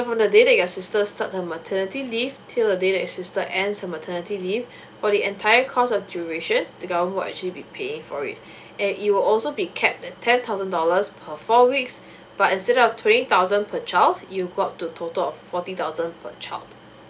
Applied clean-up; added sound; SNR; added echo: none; none; none; none.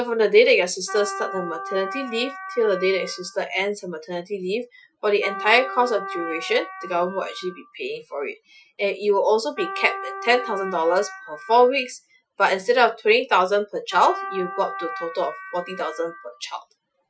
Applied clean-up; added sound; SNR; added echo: classical method Wiener filter.